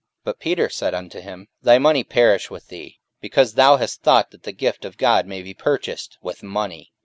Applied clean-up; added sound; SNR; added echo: none; none; none; none.